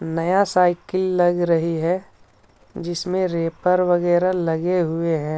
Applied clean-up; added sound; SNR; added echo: none; none; none; none.